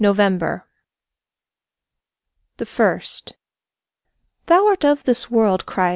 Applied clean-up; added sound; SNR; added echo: none; none; none; none.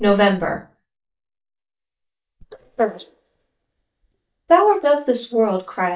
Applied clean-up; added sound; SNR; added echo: neural mask model DeepFilterNet 3.